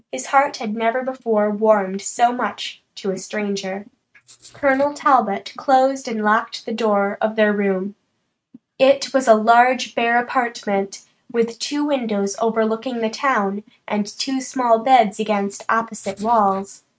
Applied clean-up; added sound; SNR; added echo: neural mask model RNNoise.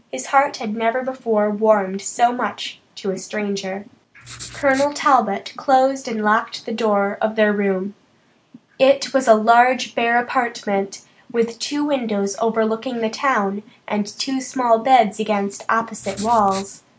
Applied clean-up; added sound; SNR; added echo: none; Writing; 17 dB; none.